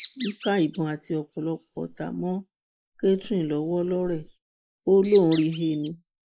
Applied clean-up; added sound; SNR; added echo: neural mask model Resemble Enhance denoiser.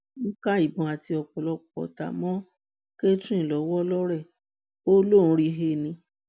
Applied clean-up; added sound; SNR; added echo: none; none; none; none.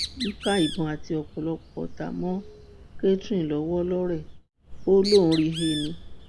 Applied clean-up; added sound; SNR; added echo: none; Bird; 11 dB; none.